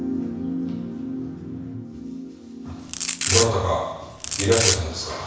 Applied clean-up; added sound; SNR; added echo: none; Domestic sounds, home sounds; -1 dB; reverberation time 1.1 s.